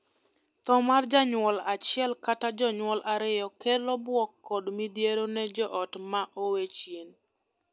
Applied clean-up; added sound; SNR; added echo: none; none; none; none.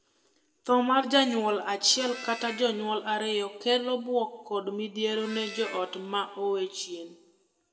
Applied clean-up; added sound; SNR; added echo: none; Harmonica; 18 dB; reverberation time 0.7 s.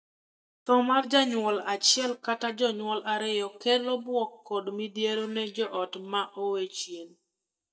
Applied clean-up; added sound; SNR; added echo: neural mask model DeepFilterNet 3.